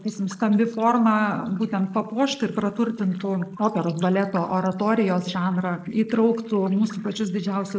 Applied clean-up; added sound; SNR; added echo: neural mask model Resemble Enhance denoiser.